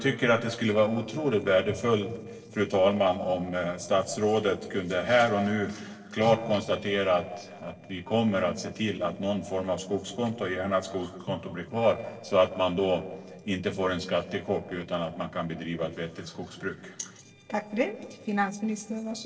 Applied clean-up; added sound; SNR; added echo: neural separator model SepFormer DNS4.